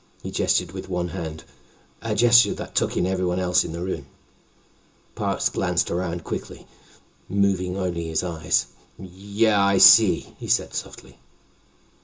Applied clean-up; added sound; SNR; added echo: none; none; none; reverberation time 0.2 s.